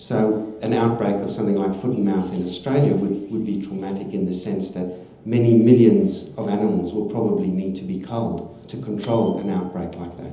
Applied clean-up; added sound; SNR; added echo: none; Tambourine; 12 dB; reverberation time 0.9 s.